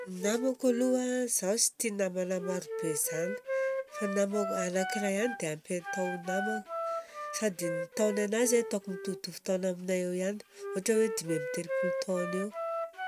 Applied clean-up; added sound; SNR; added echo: none; Wind instrument, woodwind instrument; 6 dB; none.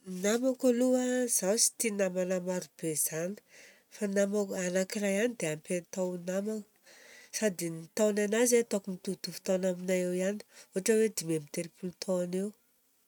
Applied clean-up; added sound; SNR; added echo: none; none; none; none.